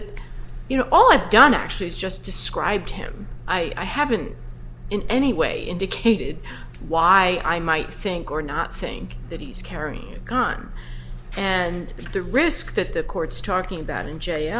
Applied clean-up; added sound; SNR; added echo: none; none; none; none.